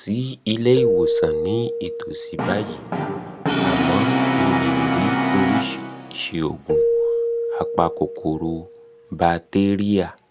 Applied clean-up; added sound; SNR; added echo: none; Brass instrument + Keyboard (musical); -2 dB; none.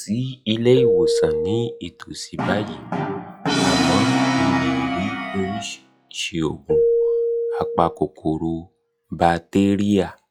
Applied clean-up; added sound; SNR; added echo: classical method log-MMSE.